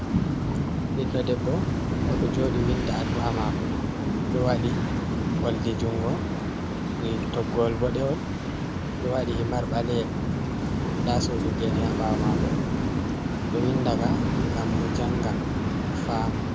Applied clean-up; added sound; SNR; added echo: none; Waves, surf; -5 dB; none.